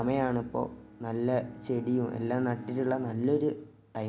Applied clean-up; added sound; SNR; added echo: none; Bowed string instrument; 18 dB; none.